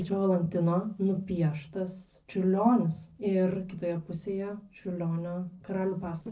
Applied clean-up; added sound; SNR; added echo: neural separator model SepFormer DNS4.